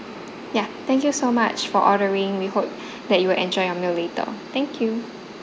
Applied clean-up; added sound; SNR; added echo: none; none; none; none.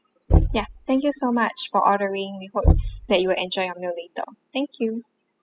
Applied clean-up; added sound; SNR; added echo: classical method spectral subtraction.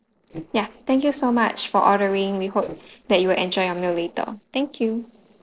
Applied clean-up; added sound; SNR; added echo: neural separator model SepFormer DNS4.